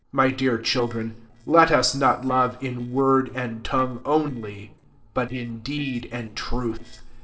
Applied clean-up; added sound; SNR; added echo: neural separator model SepFormer DNS4.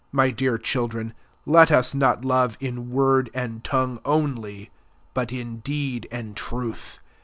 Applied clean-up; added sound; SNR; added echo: none; none; none; none.